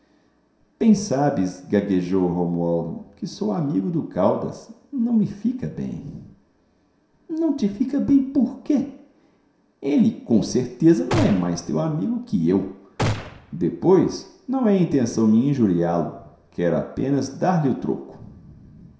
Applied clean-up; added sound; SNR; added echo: none; Gunshot, gunfire; 7 dB; reverberation time 0.7 s.